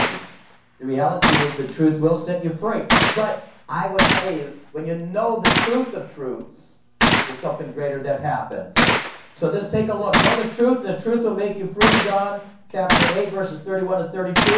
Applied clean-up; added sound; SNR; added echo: none; Gunshot, gunfire; -1 dB; reverberation time 0.6 s.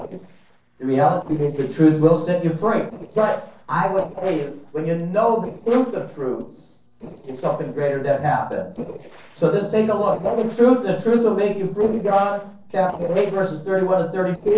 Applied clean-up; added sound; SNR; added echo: neural separator model SepFormer DNS4.